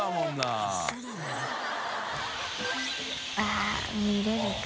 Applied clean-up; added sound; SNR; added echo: none; none; none; none.